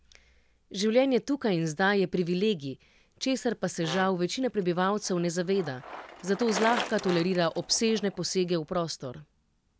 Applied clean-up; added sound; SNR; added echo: none; Bicycle + Brass instrument; 15 dB; none.